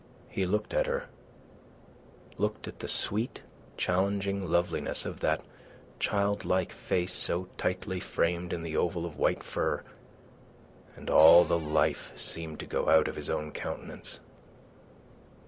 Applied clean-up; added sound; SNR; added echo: none; Cupboard open or close; 16 dB; none.